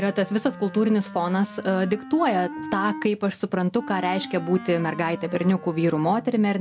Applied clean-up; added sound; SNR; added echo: none; Wind instrument, woodwind instrument; 14 dB; none.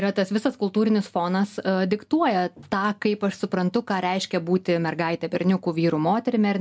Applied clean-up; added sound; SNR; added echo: none; none; none; none.